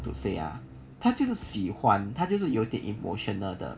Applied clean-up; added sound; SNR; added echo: none; Musical instrument; 16 dB; none.